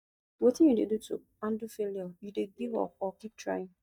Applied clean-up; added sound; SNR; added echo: neural mask model DeepFilterNet 3.